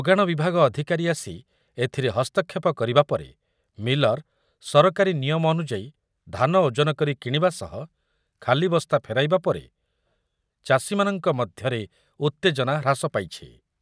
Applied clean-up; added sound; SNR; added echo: none; none; none; none.